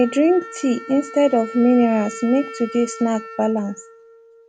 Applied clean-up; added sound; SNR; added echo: none; Wind instrument, woodwind instrument; 16 dB; none.